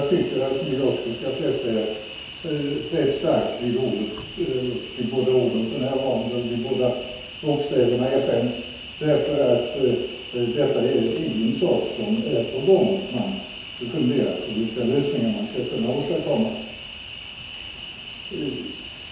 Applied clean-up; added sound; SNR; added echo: none; Cricket; 14 dB; reverberation time 1.0 s.